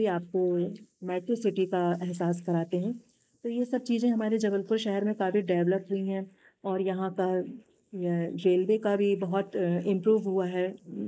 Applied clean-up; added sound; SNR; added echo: neural mask model Resemble Enhance denoiser.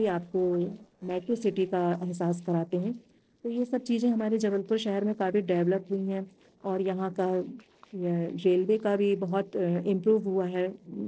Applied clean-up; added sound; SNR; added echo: neural separator model SepFormer DNS4.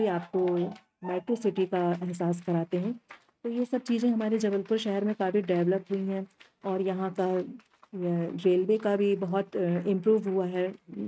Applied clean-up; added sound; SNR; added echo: neural mask model RNNoise.